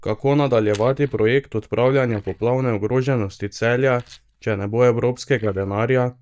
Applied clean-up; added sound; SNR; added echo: neural mask model DeepFilterNet 3.